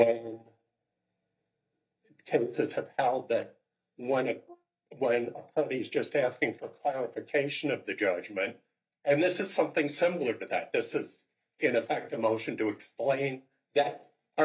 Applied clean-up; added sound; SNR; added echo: neural mask model DeepFilterNet 3.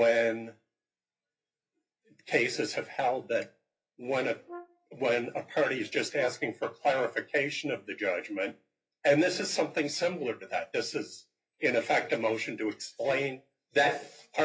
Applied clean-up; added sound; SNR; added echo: classical method WPE with log-MMSE.